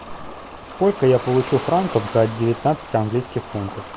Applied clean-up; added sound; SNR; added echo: none; Ocean; 13 dB; none.